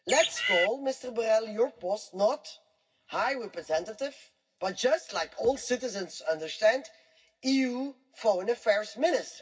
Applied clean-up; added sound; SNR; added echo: none; Bird; -1 dB; reverberation time 0.4 s.